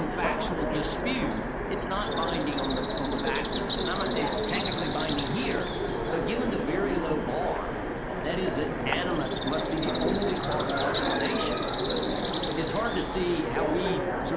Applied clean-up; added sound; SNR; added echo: none; Bird + Train; -3 dB; none.